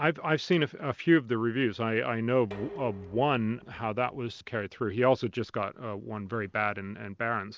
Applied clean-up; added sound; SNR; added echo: none; Dishes, pots, and pans; 19 dB; none.